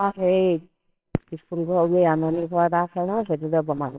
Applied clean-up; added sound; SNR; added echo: neural separator model SepFormer WHAMR!.